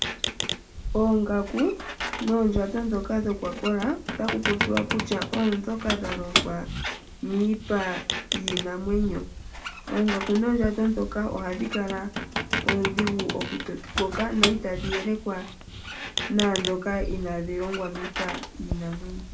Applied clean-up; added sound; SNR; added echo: none; Squeak; 4 dB; reverberation time 0.3 s.